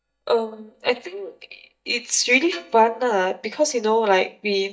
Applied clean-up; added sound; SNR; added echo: neural mask model DeepFilterNet 3.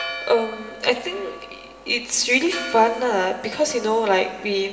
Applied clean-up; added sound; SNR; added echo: none; Church bell; 14 dB; reverberation time 2.8 s.